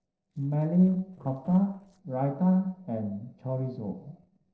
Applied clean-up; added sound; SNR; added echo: neural separator model SepFormer DNS4.